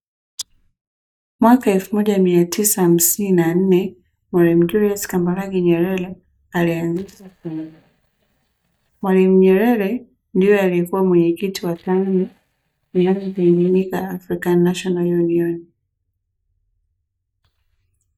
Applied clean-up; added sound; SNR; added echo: neural mask model DeepFilterNet 3.